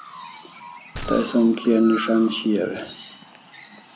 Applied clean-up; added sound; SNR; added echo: none; Gunshot, gunfire + Chirp, tweet; 14 dB; none.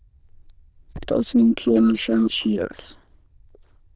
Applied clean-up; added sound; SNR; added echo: neural diffusion model UNIVERSE++.